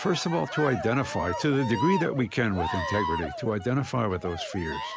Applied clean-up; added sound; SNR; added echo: none; Cheering; 7 dB; none.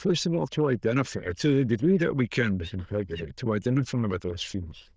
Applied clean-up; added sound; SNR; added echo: neural diffusion model UNIVERSE++.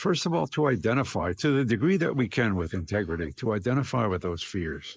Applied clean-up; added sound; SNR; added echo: neural mask model Resemble Enhance denoiser.